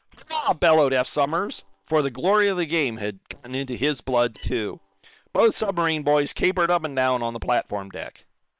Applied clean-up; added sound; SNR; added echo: neural separator model SepFormer WHAM!.